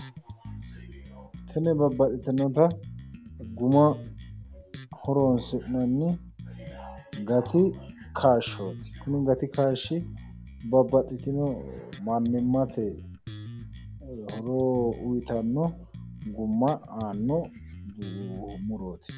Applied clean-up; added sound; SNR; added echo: none; Bass guitar; 14 dB; none.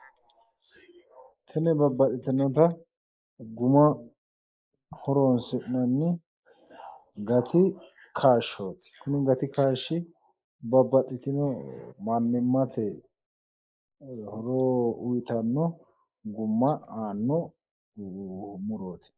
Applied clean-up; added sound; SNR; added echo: neural mask model Resemble Enhance denoiser.